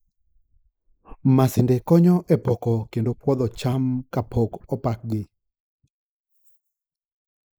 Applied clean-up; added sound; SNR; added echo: neural mask model Resemble Enhance denoiser.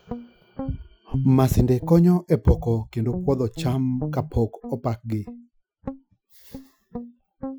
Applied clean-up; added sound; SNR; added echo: classical method Wiener filter.